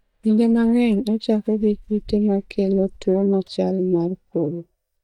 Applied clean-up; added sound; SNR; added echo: neural mask model DeepFilterNet 3.